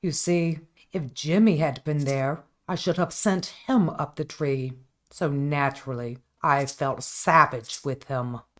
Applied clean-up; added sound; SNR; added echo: neural mask model RNNoise.